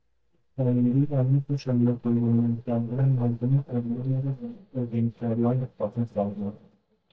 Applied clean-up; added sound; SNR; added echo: neural mask model DeepFilterNet 3.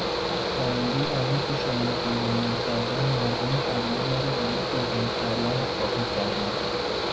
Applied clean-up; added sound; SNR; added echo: none; Mechanical fan; -3 dB; reverberation time 0.1 s.